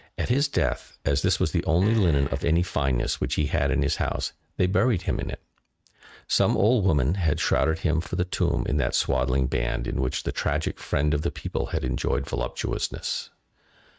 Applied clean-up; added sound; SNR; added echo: neural mask model RNNoise.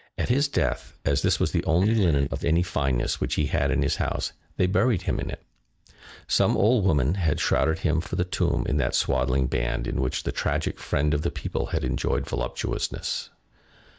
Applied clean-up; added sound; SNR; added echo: neural mask model DeepFilterNet 3.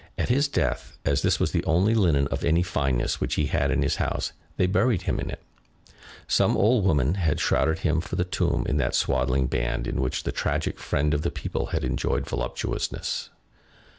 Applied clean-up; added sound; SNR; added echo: none; none; none; none.